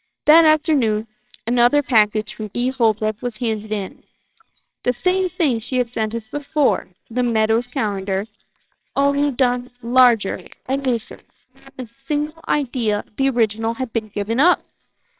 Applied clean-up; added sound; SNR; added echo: neural separator model SepFormer WHAMR!.